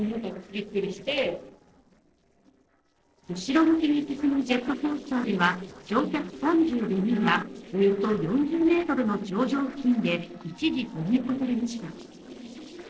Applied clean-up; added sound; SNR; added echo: neural separator model SepFormer DNS4.